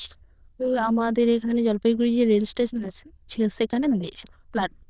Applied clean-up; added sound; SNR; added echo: neural diffusion model UNIVERSE++.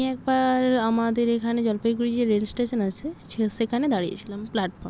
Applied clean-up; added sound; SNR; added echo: none; none; none; none.